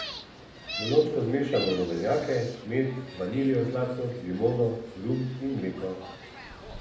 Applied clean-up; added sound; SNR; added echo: none; Gull, seagull; 13 dB; reverberation time 0.7 s.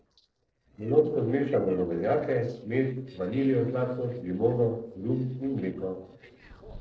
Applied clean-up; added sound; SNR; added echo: neural separator model SepFormer DNS4.